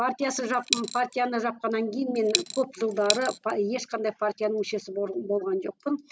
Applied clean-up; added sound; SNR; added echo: none; Coin (dropping); 4 dB; none.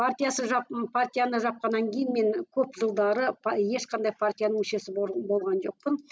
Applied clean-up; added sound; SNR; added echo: none; none; none; none.